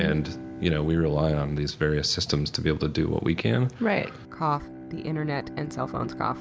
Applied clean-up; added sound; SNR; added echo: none; Bowed string instrument; 15 dB; none.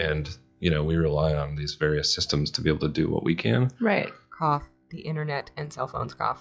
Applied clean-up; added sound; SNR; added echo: classical method log-MMSE.